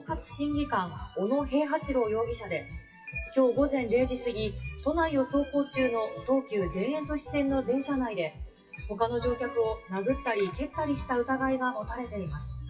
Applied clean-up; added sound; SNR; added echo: classical method WPE with log-MMSE.